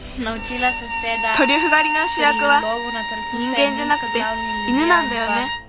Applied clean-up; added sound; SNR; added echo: none; Bowed string instrument; 4 dB; none.